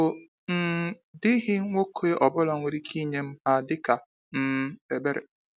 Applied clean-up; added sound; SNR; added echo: none; none; none; none.